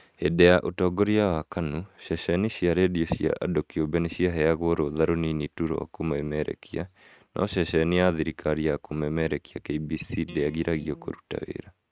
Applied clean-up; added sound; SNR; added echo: neural mask model RNNoise.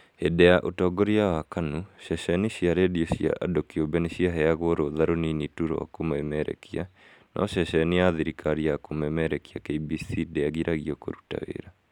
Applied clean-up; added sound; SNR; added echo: none; none; none; none.